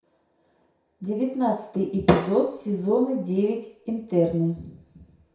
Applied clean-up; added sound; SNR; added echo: none; none; none; reverberation time 0.6 s.